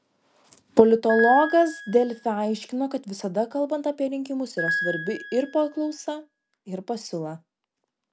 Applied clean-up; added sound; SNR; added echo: none; Piano; 8 dB; none.